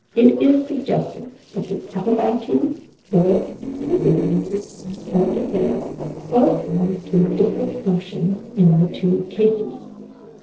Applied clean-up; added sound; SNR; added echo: neural separator model SepFormer DNS4.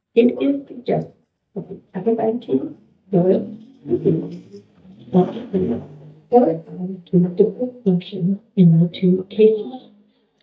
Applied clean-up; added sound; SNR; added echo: neural mask model DeepFilterNet 3.